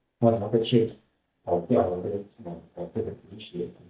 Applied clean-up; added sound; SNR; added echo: neural mask model DeepFilterNet 3.